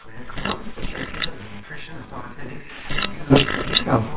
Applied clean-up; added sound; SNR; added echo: neural separator model SepFormer WHAMR!.